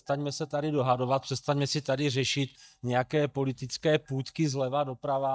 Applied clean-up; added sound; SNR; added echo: neural mask model DeepFilterNet 3.